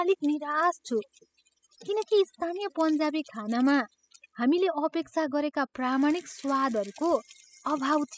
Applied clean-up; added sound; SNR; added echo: classical method spectral subtraction.